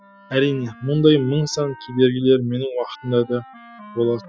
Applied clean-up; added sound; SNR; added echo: classical method spectral subtraction.